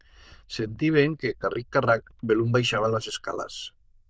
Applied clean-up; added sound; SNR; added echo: neural diffusion model UNIVERSE++.